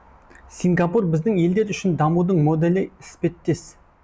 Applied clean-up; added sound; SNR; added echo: none; none; none; none.